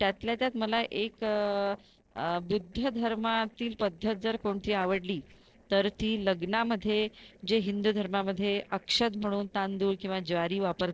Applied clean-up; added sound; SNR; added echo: neural separator model SepFormer DNS4.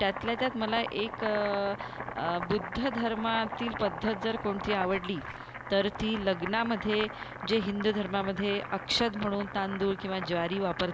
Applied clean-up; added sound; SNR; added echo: none; Boiling; 9 dB; none.